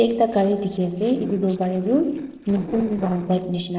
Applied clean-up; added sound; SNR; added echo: neural separator model SepFormer DNS4.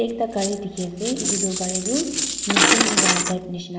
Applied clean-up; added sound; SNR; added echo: none; Coin (dropping); -4 dB; reverberation time 1.6 s.